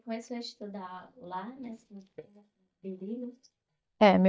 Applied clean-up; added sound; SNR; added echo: neural mask model DeepFilterNet 3.